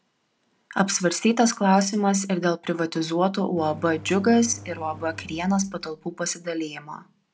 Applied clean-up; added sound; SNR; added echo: none; Engine; 19 dB; none.